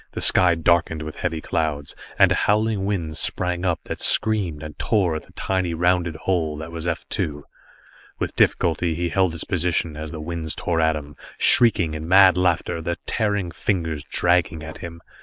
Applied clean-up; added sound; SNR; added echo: neural mask model Resemble Enhance denoiser.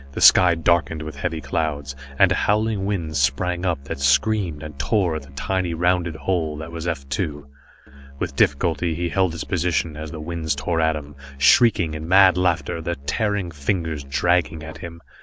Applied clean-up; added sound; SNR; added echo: none; Musical instrument; 16 dB; none.